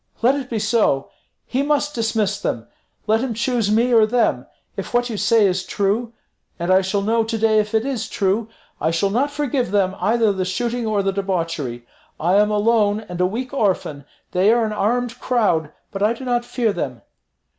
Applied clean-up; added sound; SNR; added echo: none; none; none; none.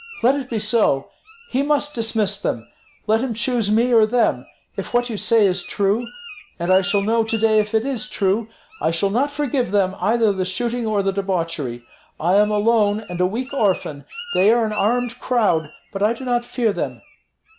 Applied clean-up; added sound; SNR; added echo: none; Bird; 20 dB; none.